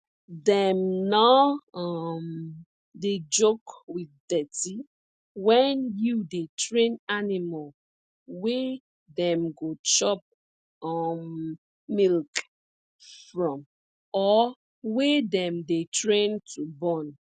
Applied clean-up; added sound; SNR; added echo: none; none; none; none.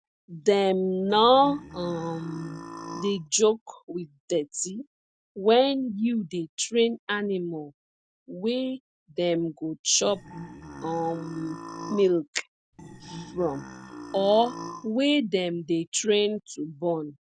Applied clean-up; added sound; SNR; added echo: none; Burping, eructation; 14 dB; none.